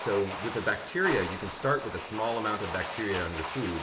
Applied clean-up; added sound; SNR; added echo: none; Domestic sounds, home sounds; 7 dB; reverberation time 0.9 s.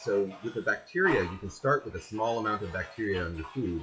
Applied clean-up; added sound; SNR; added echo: classical method WPE with log-MMSE.